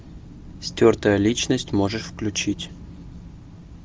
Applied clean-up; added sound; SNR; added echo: none; Wind; 15 dB; none.